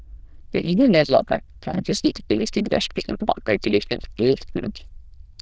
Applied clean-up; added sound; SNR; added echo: neural diffusion model UNIVERSE++.